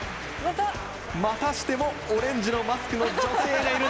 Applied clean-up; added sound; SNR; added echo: none; none; none; none.